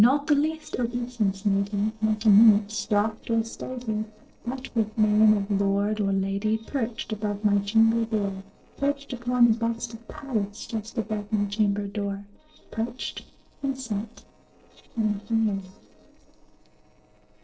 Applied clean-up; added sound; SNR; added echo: neural separator model SepFormer DNS4.